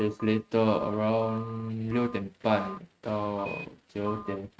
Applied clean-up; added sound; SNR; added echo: neural mask model RNNoise.